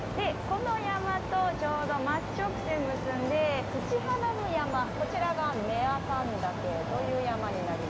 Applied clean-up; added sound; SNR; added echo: none; Traffic noise, roadway noise; 7 dB; none.